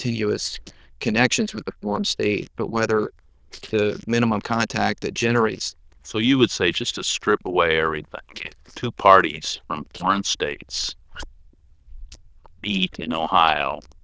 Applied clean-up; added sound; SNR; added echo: neural diffusion model UNIVERSE++.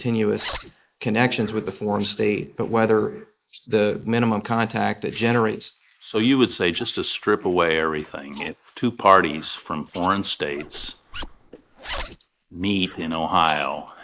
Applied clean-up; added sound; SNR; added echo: neural mask model Resemble Enhance denoiser.